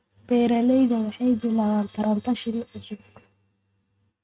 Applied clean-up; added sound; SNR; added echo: neural mask model RNNoise.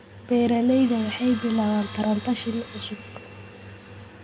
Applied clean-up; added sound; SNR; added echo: none; Sawing; 10 dB; none.